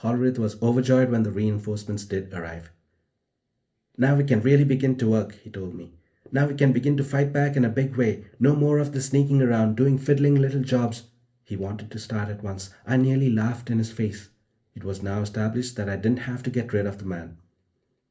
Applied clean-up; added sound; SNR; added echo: none; none; none; reverberation time 0.3 s.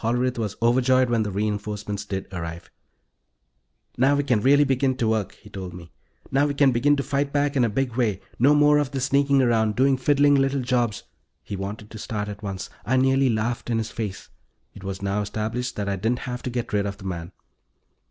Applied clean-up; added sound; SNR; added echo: none; none; none; none.